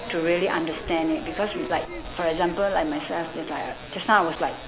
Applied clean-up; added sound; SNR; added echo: none; Crowd / Fireworks; 12 dB; none.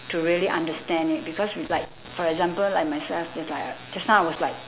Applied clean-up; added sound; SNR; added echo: none; none; none; none.